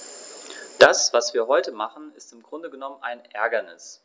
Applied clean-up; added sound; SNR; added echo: none; none; none; none.